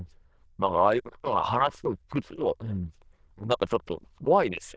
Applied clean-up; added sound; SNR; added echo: neural diffusion model UNIVERSE++.